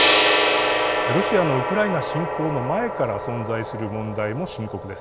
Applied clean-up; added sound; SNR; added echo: none; Gong; -3 dB; none.